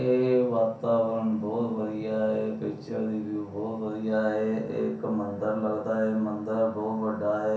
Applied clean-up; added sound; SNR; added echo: none; none; none; reverberation time 0.6 s.